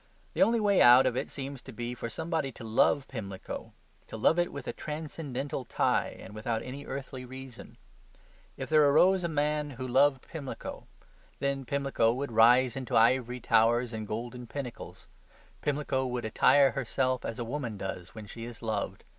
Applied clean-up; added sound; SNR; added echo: none; none; none; none.